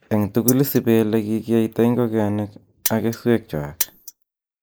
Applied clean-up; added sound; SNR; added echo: neural mask model Resemble Enhance denoiser.